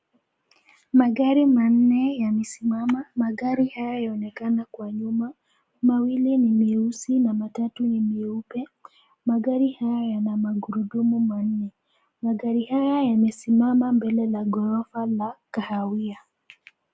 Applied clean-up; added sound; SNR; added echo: none; none; none; none.